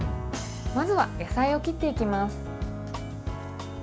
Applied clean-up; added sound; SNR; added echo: none; none; none; none.